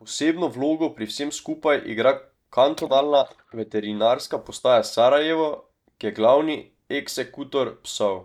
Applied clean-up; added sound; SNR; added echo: neural mask model DeepFilterNet 3.